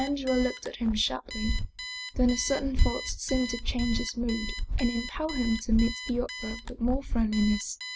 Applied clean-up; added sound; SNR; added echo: none; Alarm; 13 dB; none.